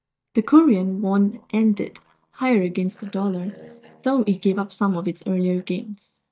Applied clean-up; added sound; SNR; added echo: neural mask model DeepFilterNet 3.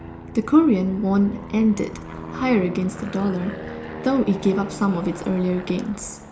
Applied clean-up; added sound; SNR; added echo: none; Aircraft; 13 dB; reverberation time 1.6 s.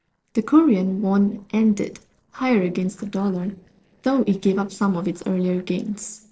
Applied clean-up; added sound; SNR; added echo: neural separator model SepFormer DNS4.